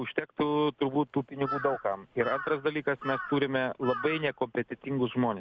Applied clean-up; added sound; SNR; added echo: none; Bird vocalization, bird call, bird song / Crow; 11 dB; none.